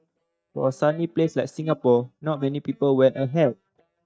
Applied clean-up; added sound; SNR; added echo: neural mask model DeepFilterNet 3.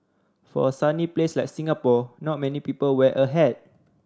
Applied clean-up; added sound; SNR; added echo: none; none; none; none.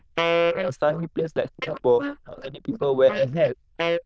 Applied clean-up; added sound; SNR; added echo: neural diffusion model UNIVERSE++.